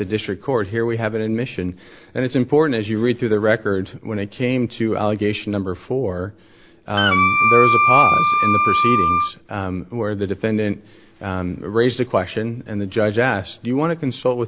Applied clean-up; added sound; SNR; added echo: none; Wind instrument, woodwind instrument; -4 dB; none.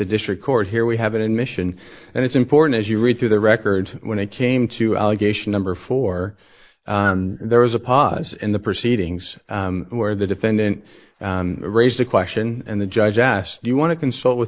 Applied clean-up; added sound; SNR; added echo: neural mask model Resemble Enhance denoiser.